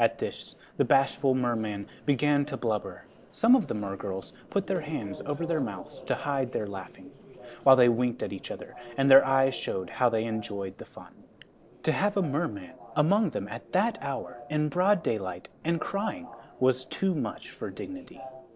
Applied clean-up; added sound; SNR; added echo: neural separator model SepFormer DNS4.